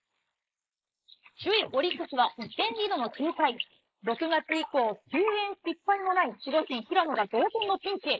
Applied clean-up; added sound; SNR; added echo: neural mask model Resemble Enhance denoiser.